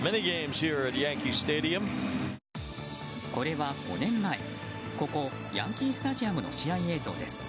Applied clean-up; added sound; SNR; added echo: none; none; none; none.